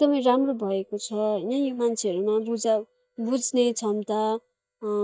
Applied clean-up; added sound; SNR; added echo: neural mask model DeepFilterNet 3.